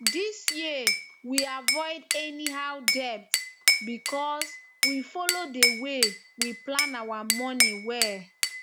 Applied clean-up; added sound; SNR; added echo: none; Glass / Bell; -4 dB; none.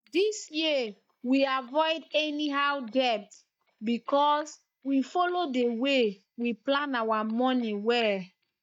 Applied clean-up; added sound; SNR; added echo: neural mask model DeepFilterNet 3.